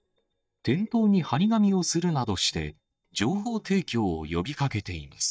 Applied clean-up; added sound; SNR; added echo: neural mask model DeepFilterNet 3.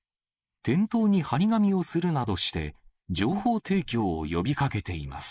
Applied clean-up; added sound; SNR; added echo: neural mask model Resemble Enhance denoiser.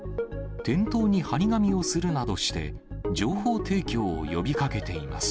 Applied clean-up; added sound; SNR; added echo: none; none; none; none.